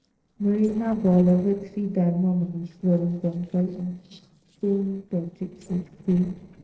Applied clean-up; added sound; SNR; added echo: neural separator model SepFormer DNS4.